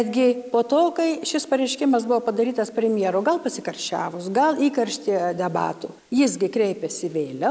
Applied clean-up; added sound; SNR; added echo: none; none; none; none.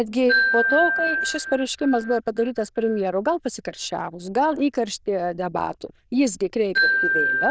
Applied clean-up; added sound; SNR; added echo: neural diffusion model UNIVERSE++.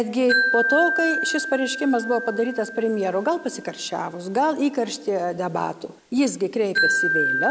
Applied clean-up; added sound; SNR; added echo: none; Wind chime; 3 dB; none.